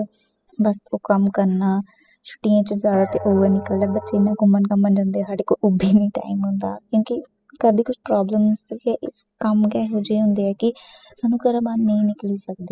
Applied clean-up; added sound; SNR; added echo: classical method spectral subtraction.